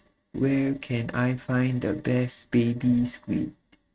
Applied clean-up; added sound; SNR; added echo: neural mask model RNNoise.